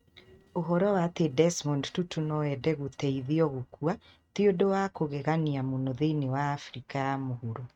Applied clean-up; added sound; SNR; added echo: neural mask model RNNoise.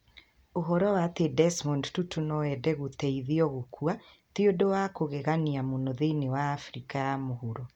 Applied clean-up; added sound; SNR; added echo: none; none; none; none.